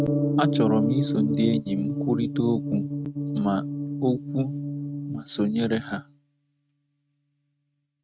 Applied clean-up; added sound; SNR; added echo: neural mask model RNNoise.